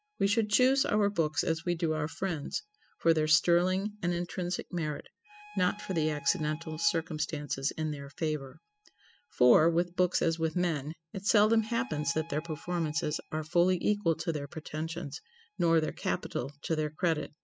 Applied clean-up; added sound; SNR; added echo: classical method spectral subtraction.